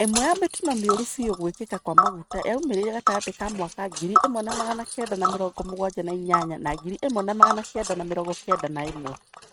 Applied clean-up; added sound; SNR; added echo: neural mask model RNNoise.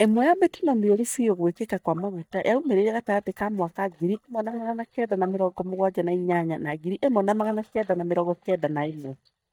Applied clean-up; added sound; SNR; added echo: neural mask model DeepFilterNet 3.